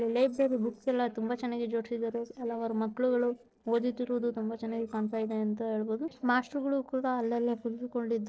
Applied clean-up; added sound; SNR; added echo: neural separator model SepFormer DNS4.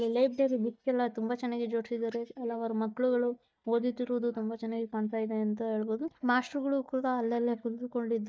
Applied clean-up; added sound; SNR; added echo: neural mask model DeepFilterNet 3.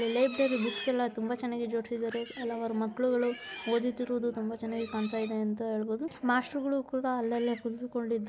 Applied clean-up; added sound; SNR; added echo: none; Livestock, farm animals, working animals; 16 dB; none.